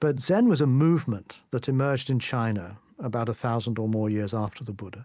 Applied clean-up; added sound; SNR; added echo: none; none; none; none.